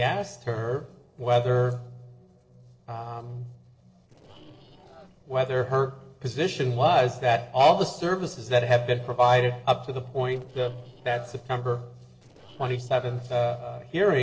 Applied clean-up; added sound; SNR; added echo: neural separator model SepFormer DNS4.